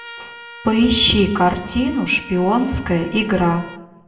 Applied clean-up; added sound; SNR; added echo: none; Trumpet; 19 dB; reverberation time 0.6 s.